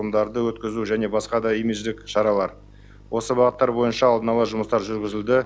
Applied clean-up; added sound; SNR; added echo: none; none; none; none.